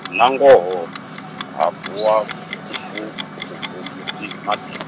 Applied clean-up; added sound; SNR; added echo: none; Clock; 11 dB; none.